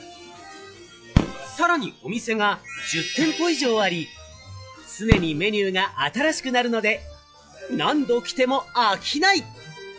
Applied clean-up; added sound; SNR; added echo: classical method log-MMSE.